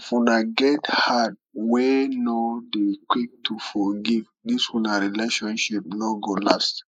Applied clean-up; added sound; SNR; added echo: neural mask model Resemble Enhance denoiser.